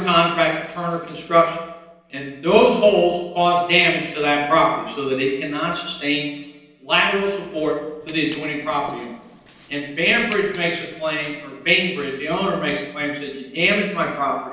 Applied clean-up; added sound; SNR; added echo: neural separator model SepFormer DNS4.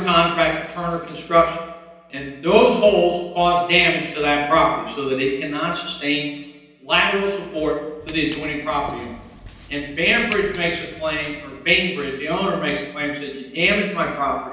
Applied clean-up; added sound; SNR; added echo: none; Walk, footsteps; 18 dB; reverberation time 0.9 s.